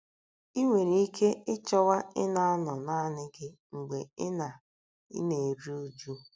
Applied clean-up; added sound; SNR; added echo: none; none; none; none.